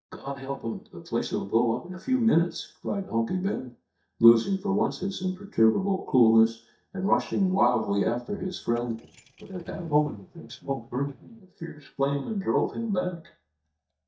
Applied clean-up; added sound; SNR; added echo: neural mask model DeepFilterNet 3.